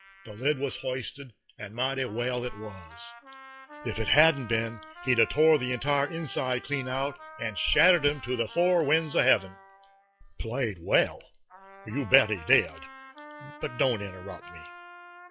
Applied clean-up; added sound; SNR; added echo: classical method log-MMSE.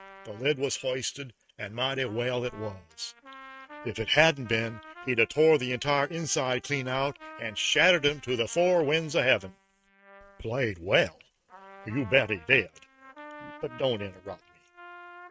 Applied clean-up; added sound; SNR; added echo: neural mask model RNNoise.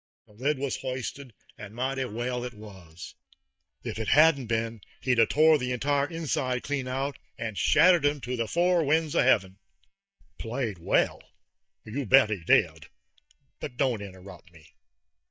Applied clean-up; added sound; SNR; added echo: neural mask model DeepFilterNet 3.